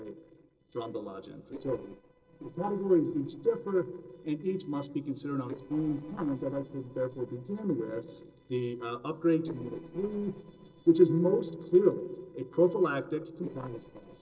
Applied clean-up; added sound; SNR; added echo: neural separator model SepFormer DNS4.